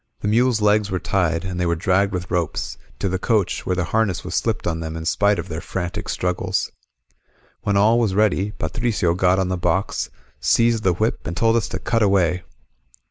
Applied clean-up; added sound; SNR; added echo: none; none; none; none.